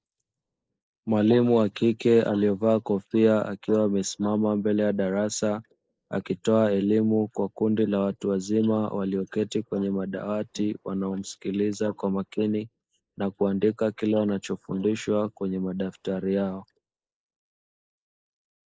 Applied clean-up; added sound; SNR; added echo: neural mask model Resemble Enhance denoiser.